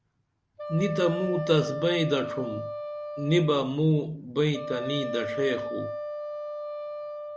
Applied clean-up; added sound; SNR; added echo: none; Wind instrument, woodwind instrument; 7 dB; none.